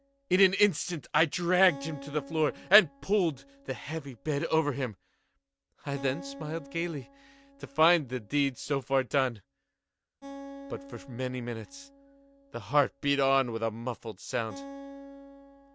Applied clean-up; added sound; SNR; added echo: none; Acoustic guitar; 18 dB; none.